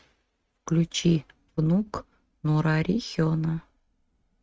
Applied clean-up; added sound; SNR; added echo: neural mask model RNNoise.